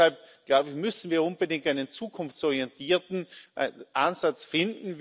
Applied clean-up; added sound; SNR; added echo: none; none; none; none.